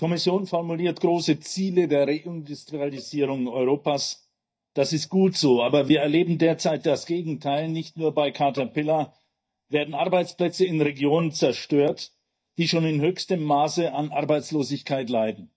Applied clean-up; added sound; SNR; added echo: neural mask model DeepFilterNet 3.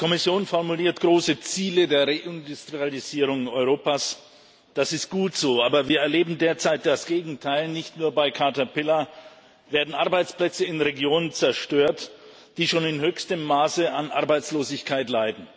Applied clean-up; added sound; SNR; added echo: none; none; none; none.